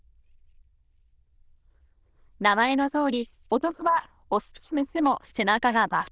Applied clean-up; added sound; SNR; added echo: neural diffusion model UNIVERSE++.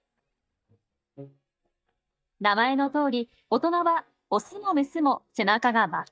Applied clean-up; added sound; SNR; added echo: neural mask model DeepFilterNet 3.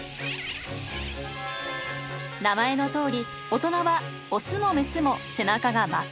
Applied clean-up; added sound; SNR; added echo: none; none; none; none.